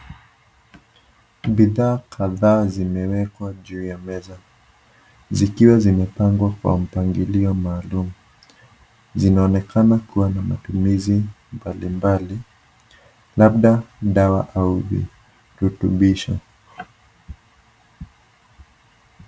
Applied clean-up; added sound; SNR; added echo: none; none; none; none.